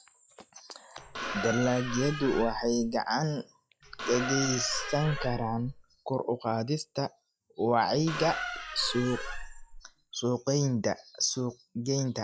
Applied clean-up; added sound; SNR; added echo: classical method log-MMSE.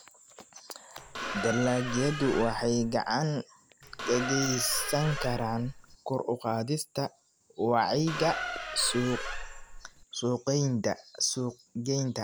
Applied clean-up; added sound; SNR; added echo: none; Squeak; 6 dB; none.